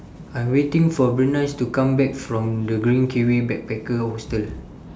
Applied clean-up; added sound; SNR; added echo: none; none; none; none.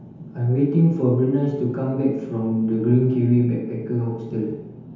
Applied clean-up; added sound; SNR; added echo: none; none; none; reverberation time 1.0 s.